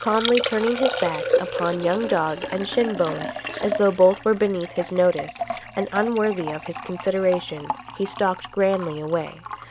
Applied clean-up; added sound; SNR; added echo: none; Liquid; 7 dB; none.